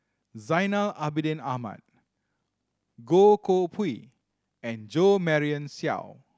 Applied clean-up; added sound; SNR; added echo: none; none; none; none.